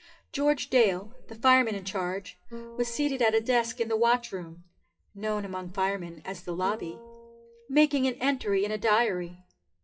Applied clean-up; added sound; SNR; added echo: classical method WPE with log-MMSE.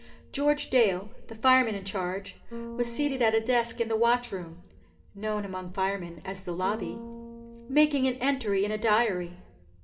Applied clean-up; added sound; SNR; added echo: none; Bass guitar; 17 dB; reverberation time 0.7 s.